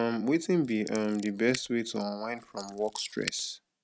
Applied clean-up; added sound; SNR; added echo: neural mask model RNNoise.